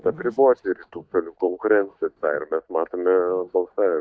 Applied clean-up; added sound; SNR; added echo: neural mask model DeepFilterNet 3.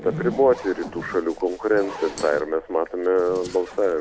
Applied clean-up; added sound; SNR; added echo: none; Zipper (clothing); 14 dB; none.